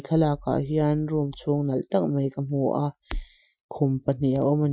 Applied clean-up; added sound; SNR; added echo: classical method Wiener filter.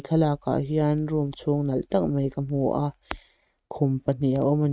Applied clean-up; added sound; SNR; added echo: neural mask model RNNoise.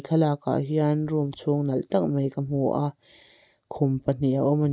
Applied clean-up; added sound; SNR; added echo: none; none; none; none.